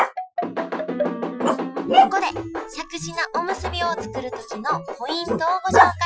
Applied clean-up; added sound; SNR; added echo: classical method Wiener filter.